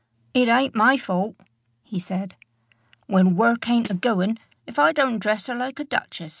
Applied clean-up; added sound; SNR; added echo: neural mask model RNNoise.